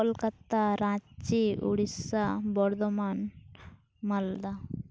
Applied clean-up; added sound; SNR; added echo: none; none; none; none.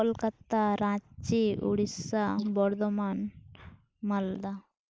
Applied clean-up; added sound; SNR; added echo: neural mask model Resemble Enhance denoiser.